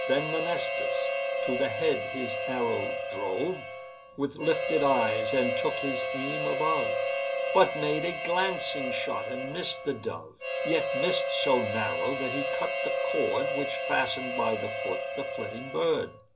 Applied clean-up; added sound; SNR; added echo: none; Harmonica; 1 dB; reverberation time 0.4 s.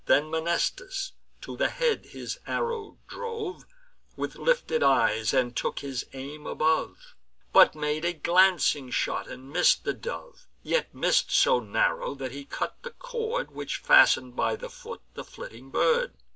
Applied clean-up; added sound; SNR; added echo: none; none; none; none.